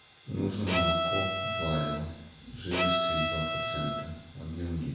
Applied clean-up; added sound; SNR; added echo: none; Bowed string instrument; -3 dB; reverberation time 1.0 s.